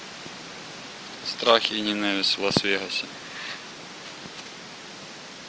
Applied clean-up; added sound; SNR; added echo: none; none; none; none.